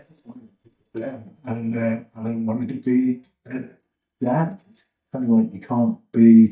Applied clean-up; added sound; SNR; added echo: neural mask model DeepFilterNet 3.